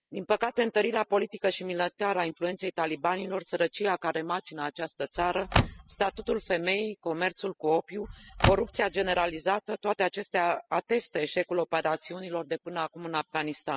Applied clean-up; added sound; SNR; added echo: classical method spectral subtraction.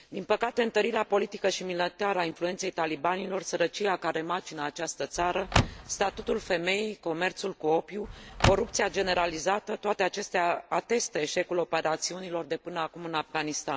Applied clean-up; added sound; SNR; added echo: none; Car; 2 dB; none.